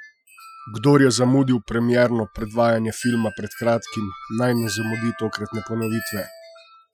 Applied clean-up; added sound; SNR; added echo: classical method Wiener filter.